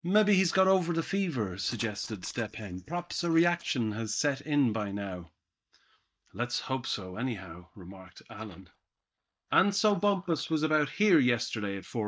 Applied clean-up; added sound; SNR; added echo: neural mask model DeepFilterNet 3.